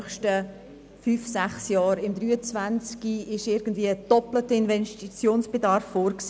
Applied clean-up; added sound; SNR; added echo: none; none; none; none.